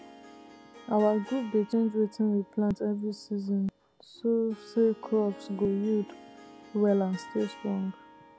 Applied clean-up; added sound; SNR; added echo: none; Harp; 20 dB; none.